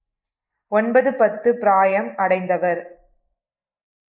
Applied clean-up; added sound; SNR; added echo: neural mask model Resemble Enhance denoiser.